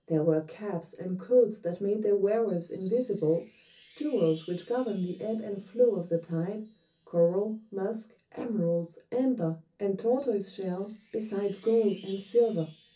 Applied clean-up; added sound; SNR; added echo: none; Wind chime; 16 dB; reverberation time 0.3 s.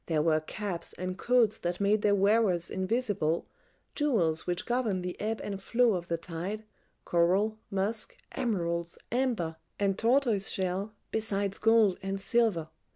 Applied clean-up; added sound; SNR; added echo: none; none; none; none.